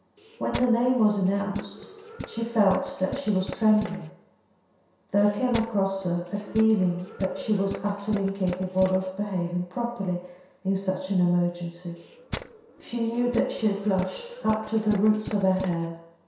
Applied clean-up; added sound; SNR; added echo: none; Tools; 13 dB; reverberation time 0.7 s.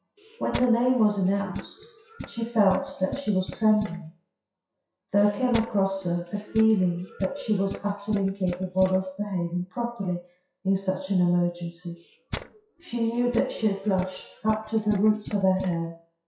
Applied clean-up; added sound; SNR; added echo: classical method WPE with log-MMSE.